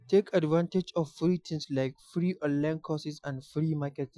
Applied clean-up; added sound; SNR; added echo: classical method Wiener filter.